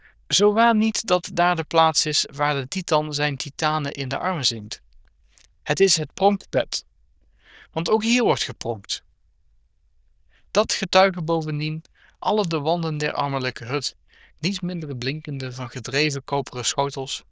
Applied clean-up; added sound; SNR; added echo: neural diffusion model UNIVERSE++.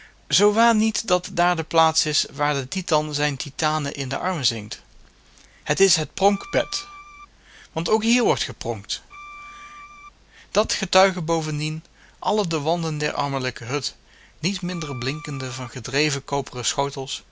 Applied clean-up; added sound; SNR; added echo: none; Bowed string instrument; 17 dB; none.